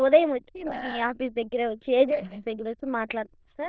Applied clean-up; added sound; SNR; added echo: neural diffusion model UNIVERSE++.